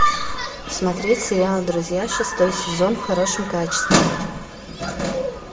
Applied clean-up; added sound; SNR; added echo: none; none; none; reverberation time 0.5 s.